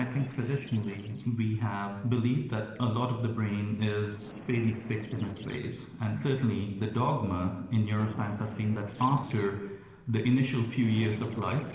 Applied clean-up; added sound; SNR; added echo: neural separator model SepFormer DNS4.